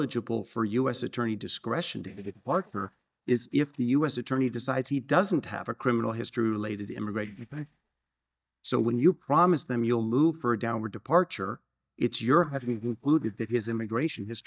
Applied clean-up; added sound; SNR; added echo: neural mask model DeepFilterNet 3.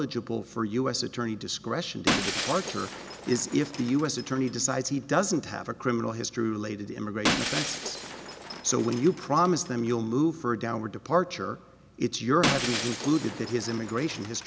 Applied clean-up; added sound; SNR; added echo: none; Shatter; 7 dB; none.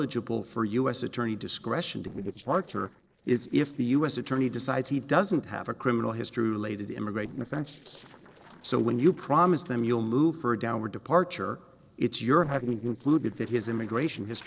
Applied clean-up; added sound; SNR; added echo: neural separator model SepFormer DNS4.